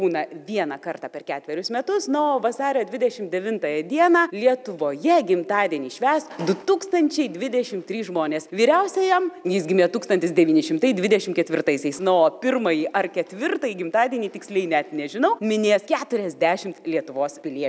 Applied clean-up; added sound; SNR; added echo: none; none; none; none.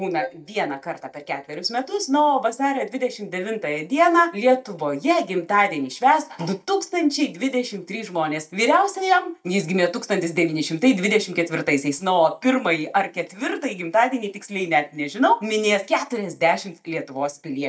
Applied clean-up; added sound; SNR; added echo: neural mask model DeepFilterNet 3.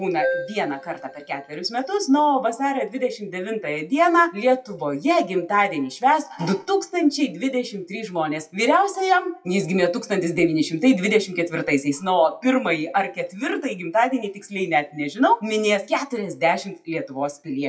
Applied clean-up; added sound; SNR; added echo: classical method WPE with log-MMSE.